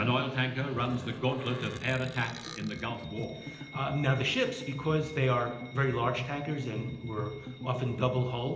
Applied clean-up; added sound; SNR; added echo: none; Burping, eructation; 17 dB; reverberation time 0.9 s.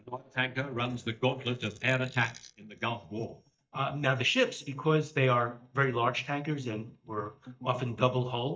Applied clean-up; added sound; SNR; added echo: neural mask model DeepFilterNet 3.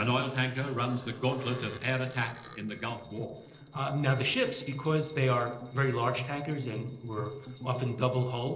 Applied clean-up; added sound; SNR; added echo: neural separator model SepFormer DNS4.